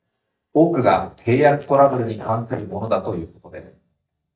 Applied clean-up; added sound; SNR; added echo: neural mask model DeepFilterNet 3.